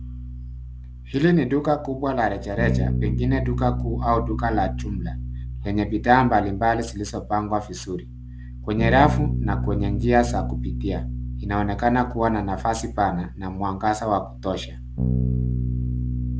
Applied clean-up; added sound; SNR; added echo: none; Bass guitar; 3 dB; none.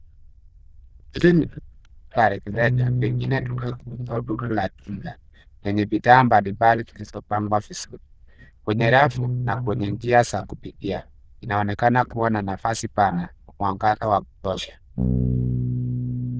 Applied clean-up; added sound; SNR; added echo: neural diffusion model UNIVERSE++.